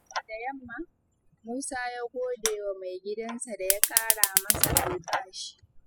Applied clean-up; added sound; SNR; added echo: classical method spectral subtraction.